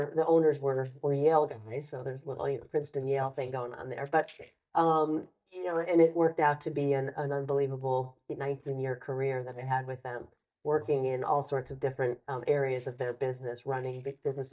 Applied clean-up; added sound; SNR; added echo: neural mask model DeepFilterNet 3.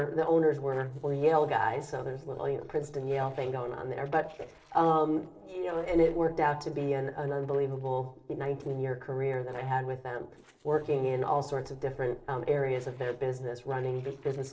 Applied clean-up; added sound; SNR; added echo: neural separator model SepFormer DNS4.